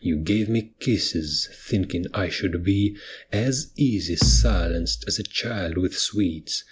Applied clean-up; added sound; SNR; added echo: none; Bass drum; -1 dB; none.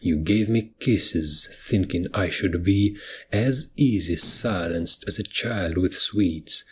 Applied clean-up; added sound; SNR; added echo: neural separator model SepFormer DNS4.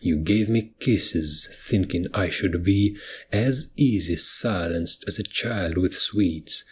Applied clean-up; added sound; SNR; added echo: none; none; none; none.